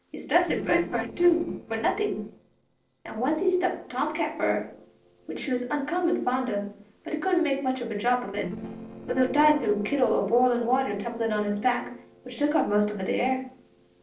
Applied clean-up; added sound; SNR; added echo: neural separator model SepFormer DNS4.